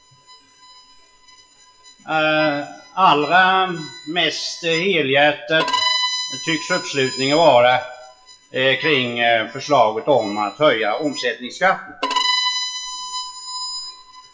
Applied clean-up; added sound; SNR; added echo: classical method WPE with log-MMSE.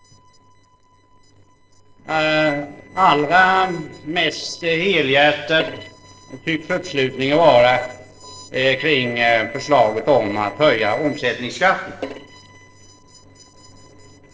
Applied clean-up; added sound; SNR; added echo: neural separator model SepFormer DNS4.